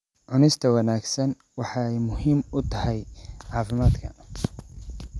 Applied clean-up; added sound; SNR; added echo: none; none; none; none.